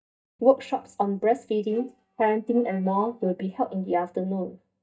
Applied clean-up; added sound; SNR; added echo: neural mask model DeepFilterNet 3.